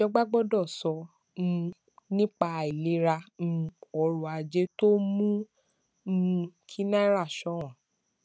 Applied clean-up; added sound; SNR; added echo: none; none; none; none.